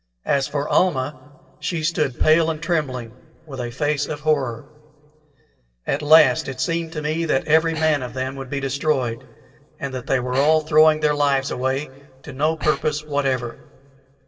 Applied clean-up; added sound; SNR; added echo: neural separator model SepFormer DNS4.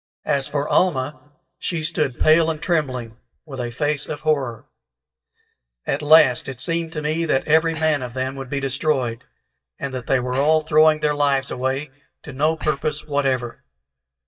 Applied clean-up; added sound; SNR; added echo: neural mask model DeepFilterNet 3.